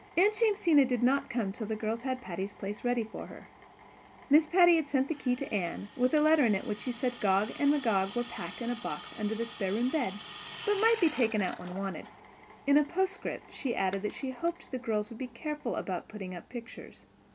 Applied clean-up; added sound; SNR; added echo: none; Drill; 17 dB; none.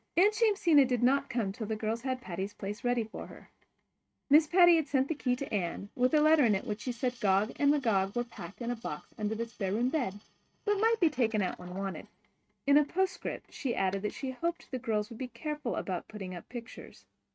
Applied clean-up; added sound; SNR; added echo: neural mask model RNNoise.